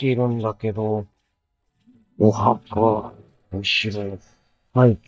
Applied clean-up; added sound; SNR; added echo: neural mask model DeepFilterNet 3.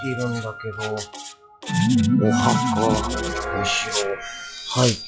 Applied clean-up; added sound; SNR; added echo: classical method log-MMSE.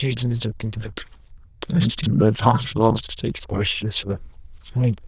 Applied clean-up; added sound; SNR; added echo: neural diffusion model UNIVERSE++.